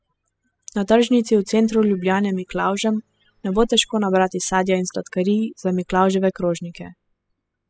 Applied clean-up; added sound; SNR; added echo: classical method spectral subtraction.